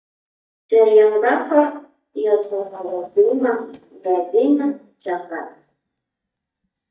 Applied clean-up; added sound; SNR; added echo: neural mask model DeepFilterNet 3.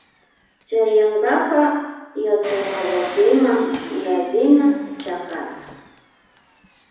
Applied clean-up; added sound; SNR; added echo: none; Engine; 14 dB; reverberation time 1.1 s.